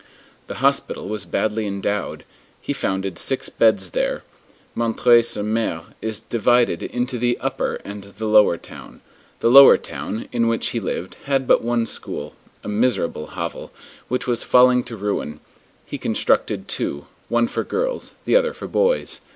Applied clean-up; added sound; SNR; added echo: none; none; none; none.